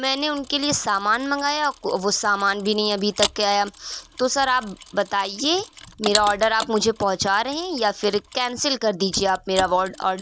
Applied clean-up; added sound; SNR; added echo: none; Mechanisms; 13 dB; none.